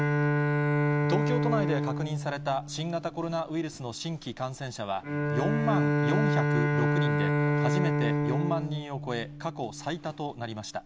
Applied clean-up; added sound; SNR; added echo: none; Bowed string instrument; -5 dB; none.